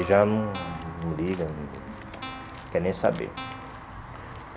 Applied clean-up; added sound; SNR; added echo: none; Walk, footsteps / Bell + Guitar; 11 dB; none.